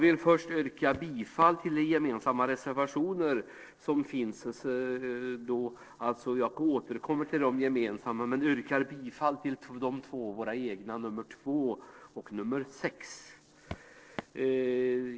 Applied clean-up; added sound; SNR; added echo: neural separator model SepFormer DNS4.